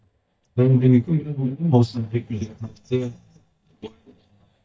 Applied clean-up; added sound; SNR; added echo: neural mask model DeepFilterNet 3.